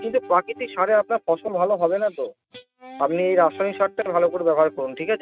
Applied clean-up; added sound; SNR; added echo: neural mask model RNNoise.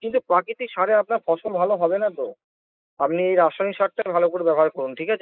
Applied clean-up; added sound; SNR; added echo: neural mask model Resemble Enhance denoiser.